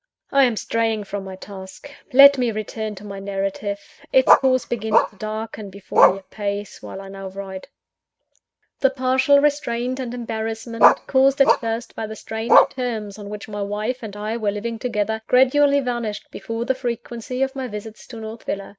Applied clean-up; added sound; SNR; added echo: neural mask model RNNoise.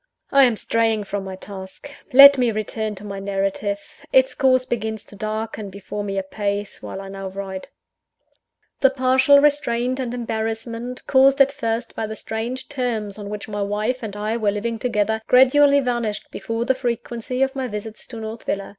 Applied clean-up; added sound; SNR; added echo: none; none; none; none.